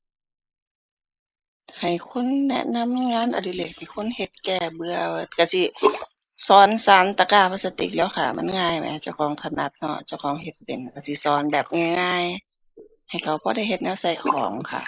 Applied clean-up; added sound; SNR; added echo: neural mask model Resemble Enhance denoiser.